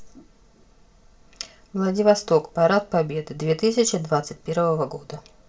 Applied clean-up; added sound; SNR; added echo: none; none; none; reverberation time 0.2 s.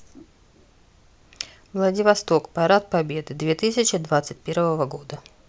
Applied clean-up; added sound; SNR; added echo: none; none; none; none.